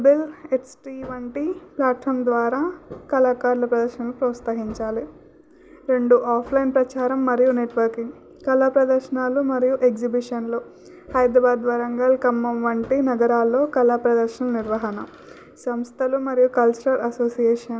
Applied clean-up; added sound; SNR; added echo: none; none; none; none.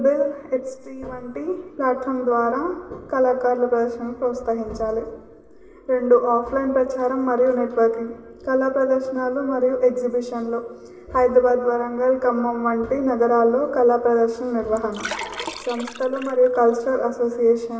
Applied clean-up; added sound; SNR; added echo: none; Liquid; 13 dB; reverberation time 1.2 s.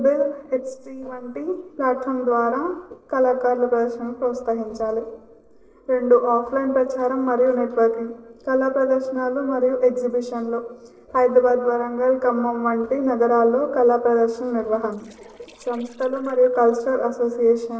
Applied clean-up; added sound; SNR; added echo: neural separator model SepFormer DNS4.